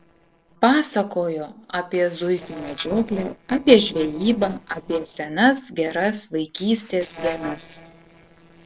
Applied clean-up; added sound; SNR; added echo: neural separator model SepFormer DNS4.